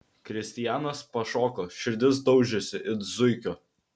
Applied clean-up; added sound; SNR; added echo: none; none; none; none.